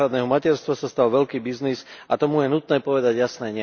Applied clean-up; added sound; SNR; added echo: none; none; none; none.